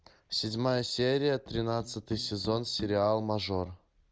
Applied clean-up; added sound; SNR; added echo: none; Musical instrument; 18 dB; none.